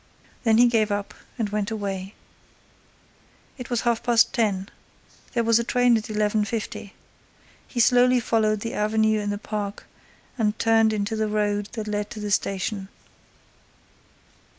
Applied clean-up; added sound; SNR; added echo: none; none; none; none.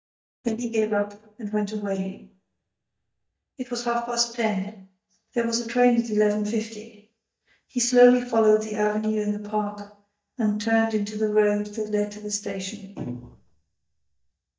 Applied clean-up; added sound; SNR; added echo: neural mask model DeepFilterNet 3.